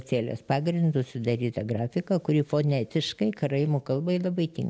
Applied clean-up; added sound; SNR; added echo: none; none; none; none.